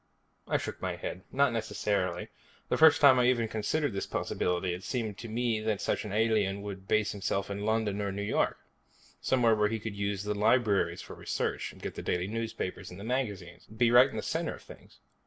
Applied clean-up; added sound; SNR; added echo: none; none; none; none.